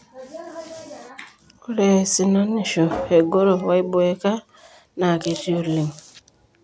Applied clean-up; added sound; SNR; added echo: none; none; none; none.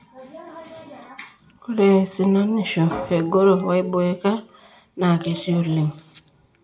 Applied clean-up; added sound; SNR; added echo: none; none; none; reverberation time 0.4 s.